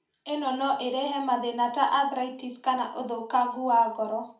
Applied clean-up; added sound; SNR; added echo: none; none; none; reverberation time 0.4 s.